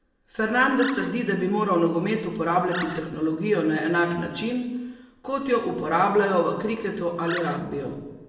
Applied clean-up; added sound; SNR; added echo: none; Animal; 12 dB; reverberation time 0.9 s.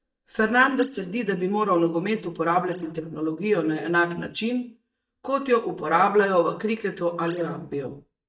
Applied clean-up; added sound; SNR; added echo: neural mask model DeepFilterNet 3.